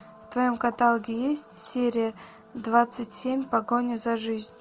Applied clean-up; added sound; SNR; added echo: none; none; none; none.